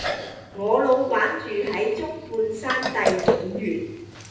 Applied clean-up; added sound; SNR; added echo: none; Chewing, mastication; 5 dB; reverberation time 0.9 s.